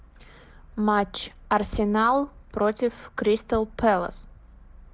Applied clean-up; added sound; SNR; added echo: none; none; none; none.